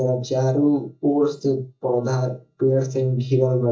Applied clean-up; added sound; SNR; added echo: neural mask model DeepFilterNet 3.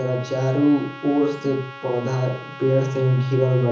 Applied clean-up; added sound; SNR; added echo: none; Trumpet; 17 dB; reverberation time 0.7 s.